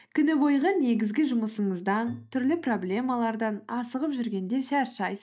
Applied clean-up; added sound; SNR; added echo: neural mask model DeepFilterNet 3.